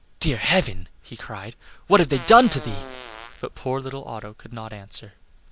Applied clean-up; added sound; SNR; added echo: none; Fart; 15 dB; none.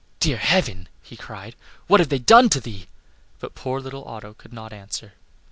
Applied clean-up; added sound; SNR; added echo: none; none; none; none.